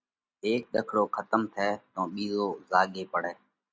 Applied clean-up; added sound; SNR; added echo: none; none; none; none.